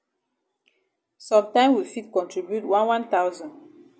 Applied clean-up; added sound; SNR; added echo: none; none; none; none.